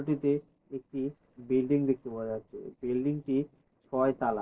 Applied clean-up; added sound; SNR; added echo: neural separator model SepFormer DNS4.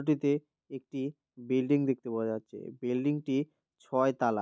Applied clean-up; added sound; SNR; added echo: none; none; none; none.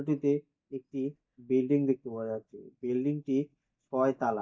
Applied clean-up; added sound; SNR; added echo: neural mask model DeepFilterNet 3.